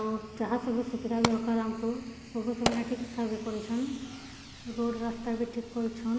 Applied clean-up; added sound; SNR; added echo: none; Fire; 8 dB; none.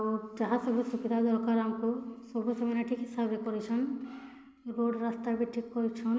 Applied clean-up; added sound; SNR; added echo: none; none; none; none.